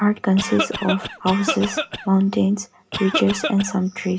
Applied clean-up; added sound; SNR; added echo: none; Cough; 6 dB; reverberation time 0.3 s.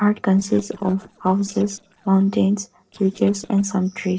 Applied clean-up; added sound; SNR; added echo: neural separator model SepFormer DNS4.